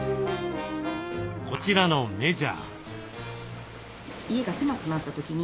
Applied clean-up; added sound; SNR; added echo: none; Waves, surf + Glass; 14 dB; none.